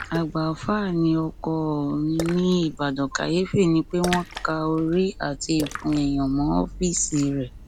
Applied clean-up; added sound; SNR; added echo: none; Splash, splatter; 14 dB; none.